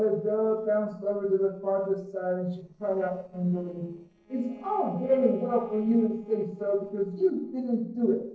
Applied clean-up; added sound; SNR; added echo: neural separator model SepFormer DNS4.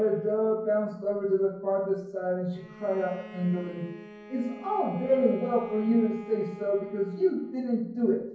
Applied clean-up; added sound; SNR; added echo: none; Bowed string instrument; 19 dB; reverberation time 0.9 s.